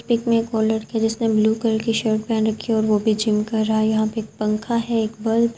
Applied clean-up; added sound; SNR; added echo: none; none; none; none.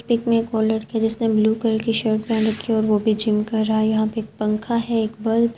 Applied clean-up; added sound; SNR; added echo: none; Whoosh, swoosh, swish; 18 dB; none.